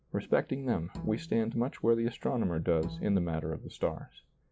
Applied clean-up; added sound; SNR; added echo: none; Bowed string instrument; 14 dB; none.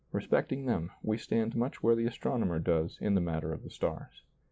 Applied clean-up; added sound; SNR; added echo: none; none; none; none.